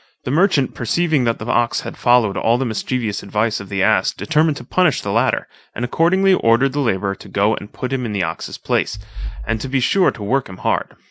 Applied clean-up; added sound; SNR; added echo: none; none; none; none.